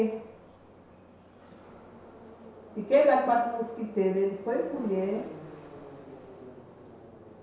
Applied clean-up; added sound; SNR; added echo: none; Subway, metro, underground; 17 dB; reverberation time 0.7 s.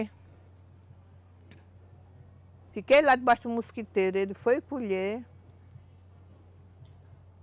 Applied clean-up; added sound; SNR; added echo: none; none; none; none.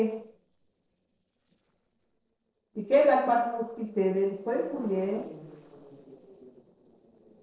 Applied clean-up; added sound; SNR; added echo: neural separator model SepFormer DNS4.